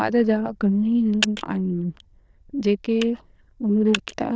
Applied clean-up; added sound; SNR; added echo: neural diffusion model UNIVERSE++.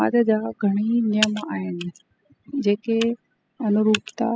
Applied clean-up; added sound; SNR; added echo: classical method spectral subtraction.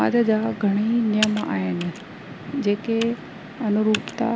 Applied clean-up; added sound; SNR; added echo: none; Computer keyboard; 14 dB; none.